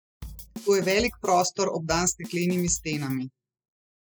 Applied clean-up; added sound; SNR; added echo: classical method spectral subtraction.